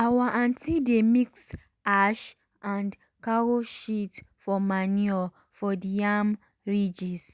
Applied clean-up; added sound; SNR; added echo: none; none; none; none.